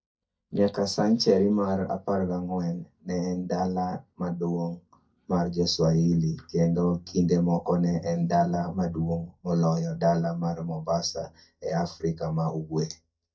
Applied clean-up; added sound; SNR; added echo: neural mask model DeepFilterNet 3.